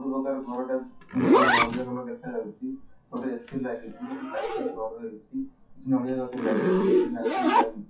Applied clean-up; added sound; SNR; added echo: classical method WPE with log-MMSE.